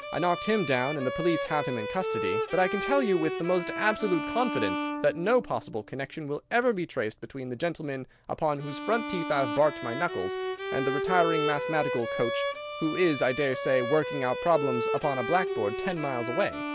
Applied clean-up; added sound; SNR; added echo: none; Bowed string instrument; 5 dB; none.